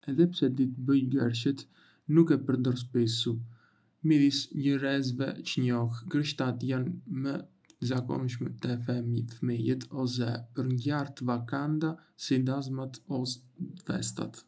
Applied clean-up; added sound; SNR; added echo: none; none; none; none.